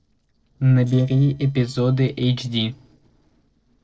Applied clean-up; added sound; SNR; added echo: neural separator model SepFormer DNS4.